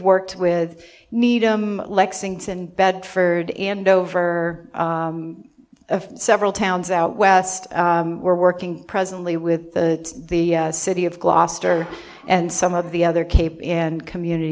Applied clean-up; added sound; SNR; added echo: none; none; none; none.